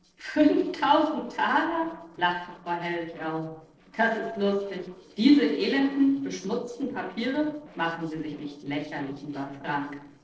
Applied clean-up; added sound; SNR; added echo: neural separator model SepFormer DNS4.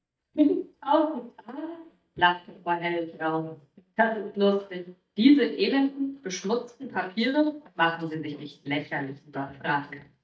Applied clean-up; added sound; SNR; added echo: neural mask model DeepFilterNet 3.